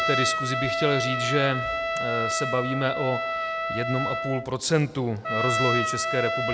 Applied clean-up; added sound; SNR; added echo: none; Trumpet; 0 dB; none.